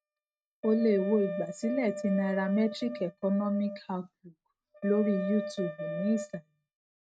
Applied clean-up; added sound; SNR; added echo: neural mask model RNNoise.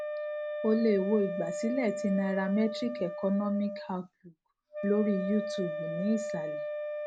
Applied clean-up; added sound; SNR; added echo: none; Wind instrument, woodwind instrument; 5 dB; none.